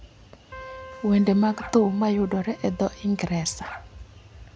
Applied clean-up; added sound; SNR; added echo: none; Keyboard (musical) + Bark; 19 dB; none.